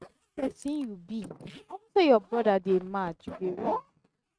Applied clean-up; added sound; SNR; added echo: neural mask model RNNoise.